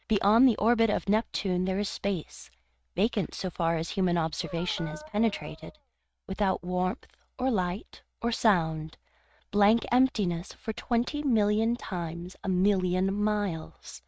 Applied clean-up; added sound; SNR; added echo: neural mask model RNNoise.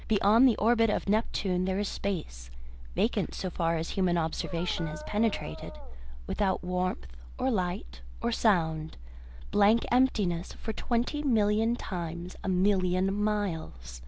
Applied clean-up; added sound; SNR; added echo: none; Dog; 15 dB; none.